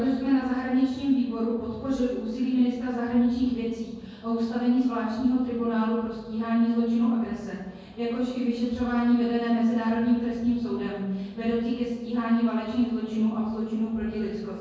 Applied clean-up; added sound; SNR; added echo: none; none; none; reverberation time 1.3 s.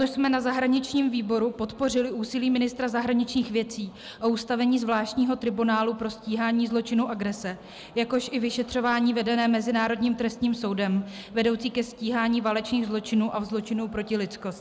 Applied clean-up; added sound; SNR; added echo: none; none; none; none.